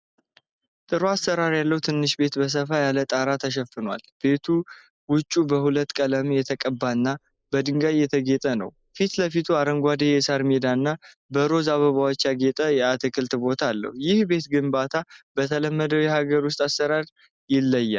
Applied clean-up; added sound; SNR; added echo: neural mask model Resemble Enhance denoiser.